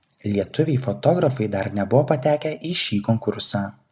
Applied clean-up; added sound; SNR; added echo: none; none; none; none.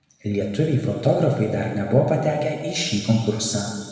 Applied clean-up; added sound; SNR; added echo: none; none; none; reverberation time 1.5 s.